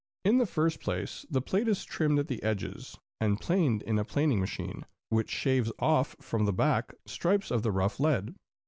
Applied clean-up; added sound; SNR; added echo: none; none; none; none.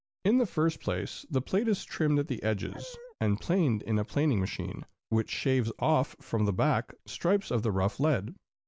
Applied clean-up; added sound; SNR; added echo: none; Dog; 16 dB; none.